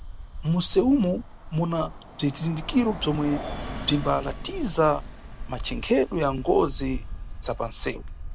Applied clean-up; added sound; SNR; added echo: none; Bus; 9 dB; none.